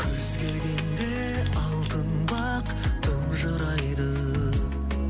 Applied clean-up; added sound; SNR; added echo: none; Scissors; 12 dB; none.